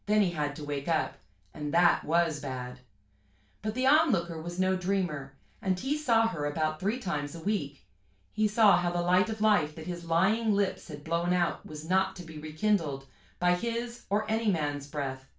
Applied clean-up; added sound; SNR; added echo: none; none; none; reverberation time 0.3 s.